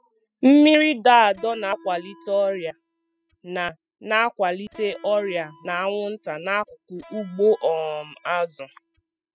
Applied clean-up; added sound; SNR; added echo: classical method spectral subtraction.